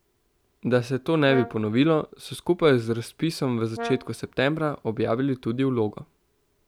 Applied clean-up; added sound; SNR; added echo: none; Brass instrument; 14 dB; none.